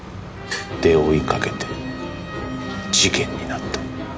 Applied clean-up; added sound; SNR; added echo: none; none; none; none.